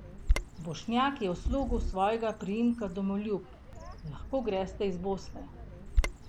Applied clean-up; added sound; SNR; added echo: none; Bird vocalization, bird call, bird song; 2 dB; none.